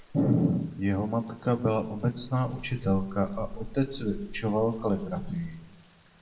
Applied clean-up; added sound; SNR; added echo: none; Rain; 15 dB; reverberation time 0.6 s.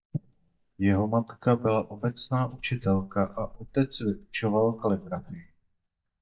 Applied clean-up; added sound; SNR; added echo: neural mask model DeepFilterNet 3.